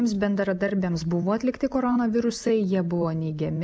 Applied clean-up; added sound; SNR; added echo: none; none; none; none.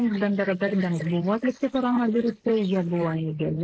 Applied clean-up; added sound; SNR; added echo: neural mask model Resemble Enhance denoiser.